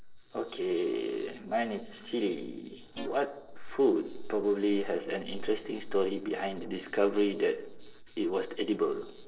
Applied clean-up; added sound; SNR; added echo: neural separator model SepFormer DNS4.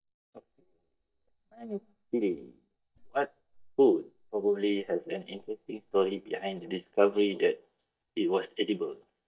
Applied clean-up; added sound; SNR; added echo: neural mask model DeepFilterNet 3.